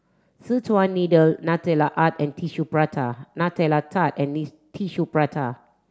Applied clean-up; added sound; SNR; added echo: none; none; none; none.